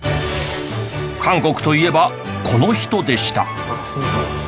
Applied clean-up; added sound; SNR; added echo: none; none; none; none.